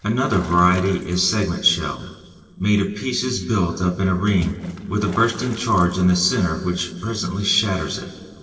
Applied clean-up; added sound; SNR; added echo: neural separator model SepFormer DNS4.